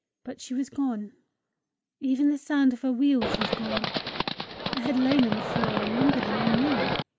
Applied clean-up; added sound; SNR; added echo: none; Livestock, farm animals, working animals; 1 dB; none.